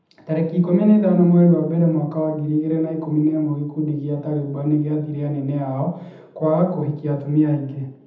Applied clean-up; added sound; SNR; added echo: none; none; none; reverberation time 0.8 s.